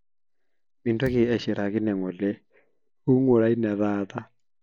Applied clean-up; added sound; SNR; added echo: none; Bass drum; 20 dB; none.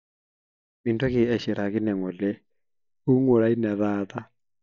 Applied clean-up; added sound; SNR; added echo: neural mask model DeepFilterNet 3.